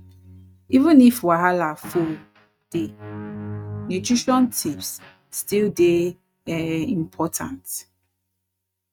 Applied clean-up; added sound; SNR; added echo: neural mask model RNNoise.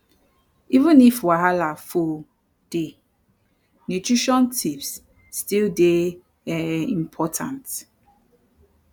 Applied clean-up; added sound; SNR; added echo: none; none; none; none.